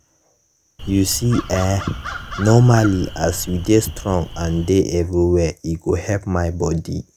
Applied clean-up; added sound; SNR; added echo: none; Crow; 12 dB; none.